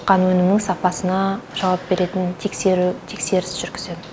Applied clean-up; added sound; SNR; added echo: none; none; none; none.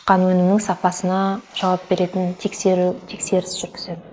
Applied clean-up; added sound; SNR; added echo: neural mask model Resemble Enhance denoiser.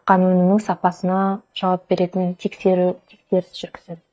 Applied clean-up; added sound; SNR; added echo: neural mask model DeepFilterNet 3.